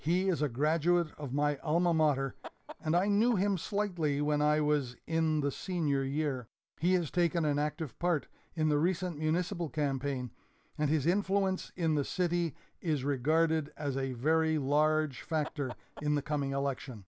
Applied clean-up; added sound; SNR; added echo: none; Chicken, rooster; 19 dB; none.